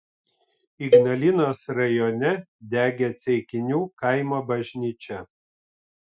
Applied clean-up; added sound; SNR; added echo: classical method Wiener filter.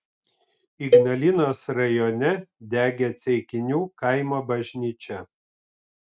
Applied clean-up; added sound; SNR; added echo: neural mask model RNNoise.